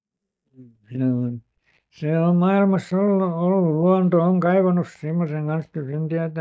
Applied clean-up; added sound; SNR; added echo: neural mask model DeepFilterNet 3.